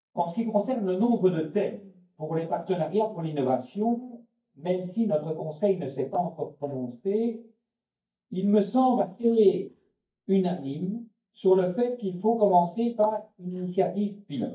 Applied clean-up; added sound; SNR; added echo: neural mask model DeepFilterNet 3.